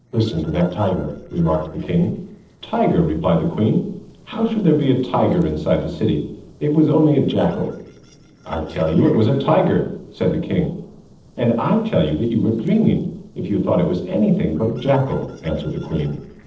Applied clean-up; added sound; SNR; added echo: neural separator model SepFormer DNS4.